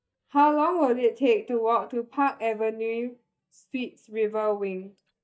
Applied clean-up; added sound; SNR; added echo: neural mask model DeepFilterNet 3.